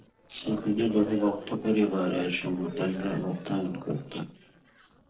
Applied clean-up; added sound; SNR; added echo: neural separator model SepFormer DNS4.